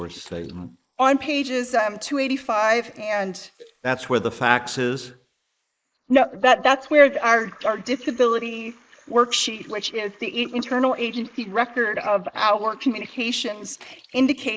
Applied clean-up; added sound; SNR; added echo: neural mask model Resemble Enhance denoiser.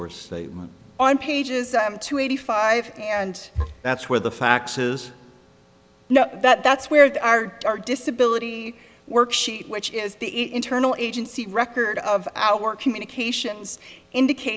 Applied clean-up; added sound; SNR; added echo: none; none; none; none.